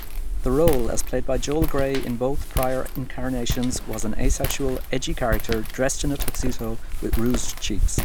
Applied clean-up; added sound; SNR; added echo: none; Walk, footsteps; -3 dB; none.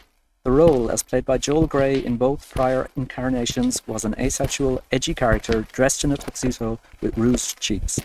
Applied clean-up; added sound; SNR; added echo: neural mask model RNNoise.